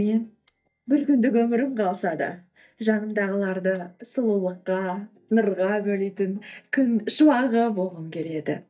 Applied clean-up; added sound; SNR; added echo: neural mask model DeepFilterNet 3.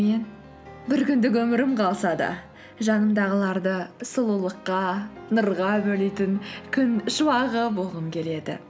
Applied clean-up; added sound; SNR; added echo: none; none; none; none.